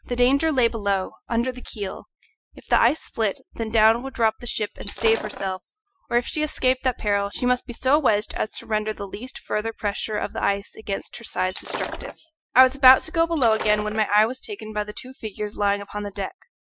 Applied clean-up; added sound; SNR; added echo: classical method Wiener filter.